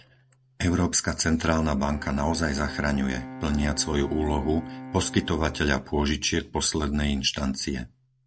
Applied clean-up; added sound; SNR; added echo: none; Bowed string instrument; 16 dB; none.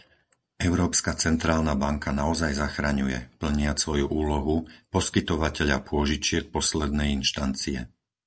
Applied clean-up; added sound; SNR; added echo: none; none; none; none.